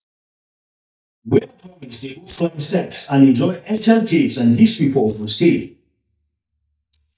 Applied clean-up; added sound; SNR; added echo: neural mask model DeepFilterNet 3.